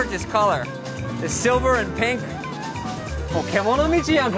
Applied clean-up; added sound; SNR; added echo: none; none; none; none.